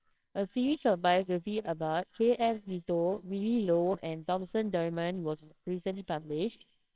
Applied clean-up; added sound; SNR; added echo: neural separator model SepFormer WHAMR!.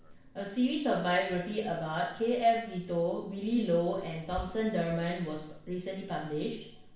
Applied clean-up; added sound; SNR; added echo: none; Engine / Car; 18 dB; reverberation time 0.7 s.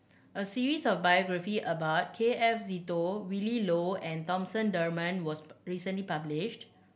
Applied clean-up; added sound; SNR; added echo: none; none; none; none.